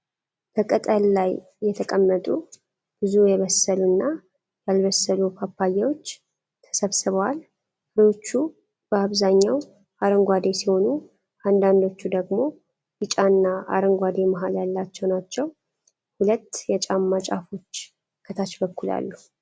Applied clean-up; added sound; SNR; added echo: none; none; none; none.